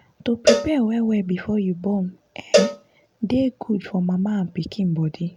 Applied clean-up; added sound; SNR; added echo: none; Cowbell; 2 dB; none.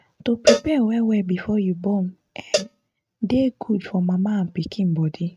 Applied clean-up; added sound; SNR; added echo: neural mask model RNNoise.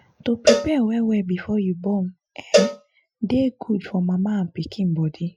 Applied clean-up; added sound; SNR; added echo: classical method Wiener filter.